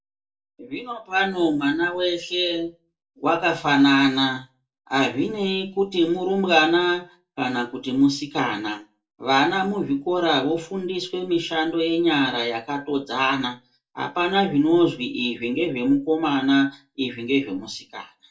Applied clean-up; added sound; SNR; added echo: none; none; none; reverberation time 0.2 s.